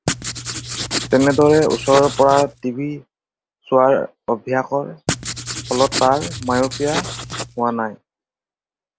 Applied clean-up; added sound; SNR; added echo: none; Writing; 7 dB; none.